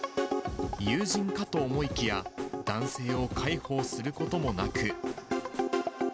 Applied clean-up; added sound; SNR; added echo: none; Snare drum / Drum kit; 10 dB; none.